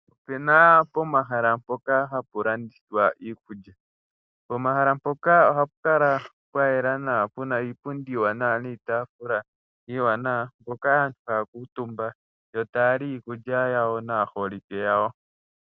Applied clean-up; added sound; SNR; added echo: none; none; none; none.